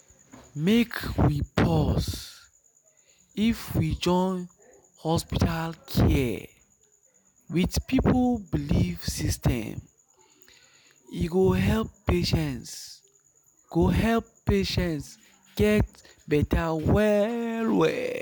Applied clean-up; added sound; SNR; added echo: none; none; none; none.